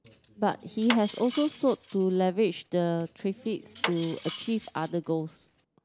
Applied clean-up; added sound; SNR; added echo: none; Cutlery, silverware; 7 dB; none.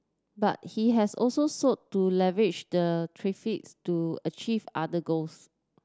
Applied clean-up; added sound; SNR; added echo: none; none; none; none.